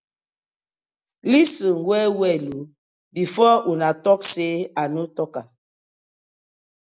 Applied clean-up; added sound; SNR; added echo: none; none; none; none.